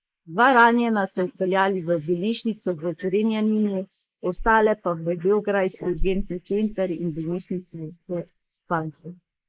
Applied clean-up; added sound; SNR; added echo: neural mask model Resemble Enhance denoiser.